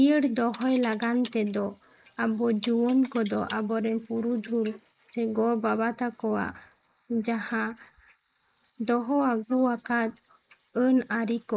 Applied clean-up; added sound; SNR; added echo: neural mask model Resemble Enhance denoiser.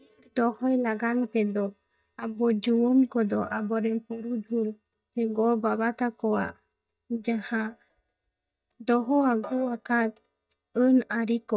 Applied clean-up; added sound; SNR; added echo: neural mask model DeepFilterNet 3.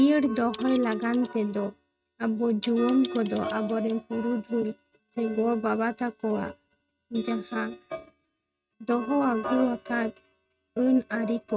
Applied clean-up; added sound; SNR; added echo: neural mask model RNNoise.